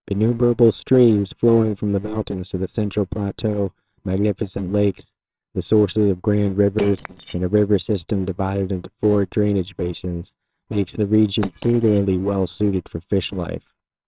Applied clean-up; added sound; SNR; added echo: neural separator model SepFormer WHAMR!.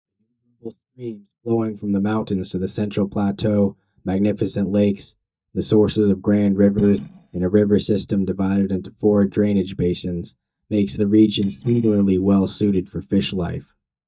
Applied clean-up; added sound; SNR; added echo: neural mask model DeepFilterNet 3.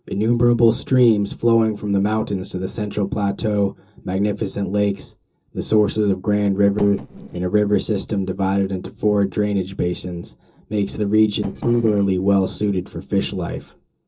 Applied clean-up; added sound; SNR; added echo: neural separator model SepFormer DNS4.